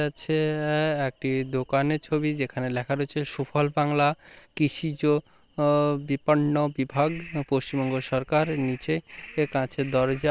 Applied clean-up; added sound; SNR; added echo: none; none; none; none.